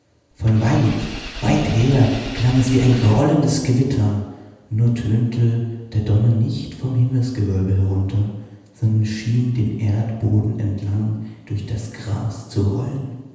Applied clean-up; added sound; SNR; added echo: none; Engine / Vehicle; 14 dB; reverberation time 1.1 s.